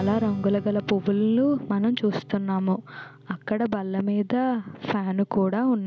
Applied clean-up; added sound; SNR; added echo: none; Strum; 17 dB; none.